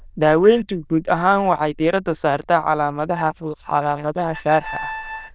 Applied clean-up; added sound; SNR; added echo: neural diffusion model UNIVERSE++.